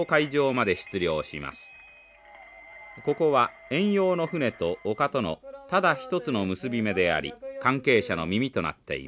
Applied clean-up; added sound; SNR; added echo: none; none; none; none.